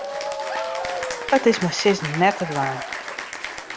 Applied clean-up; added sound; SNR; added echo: none; Applause / Cheering; 5 dB; none.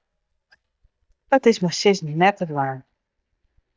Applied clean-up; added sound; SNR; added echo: neural mask model DeepFilterNet 3.